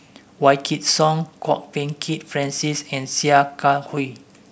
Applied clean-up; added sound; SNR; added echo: none; none; none; none.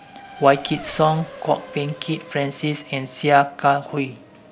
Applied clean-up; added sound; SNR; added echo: none; Race car, auto racing; 19 dB; none.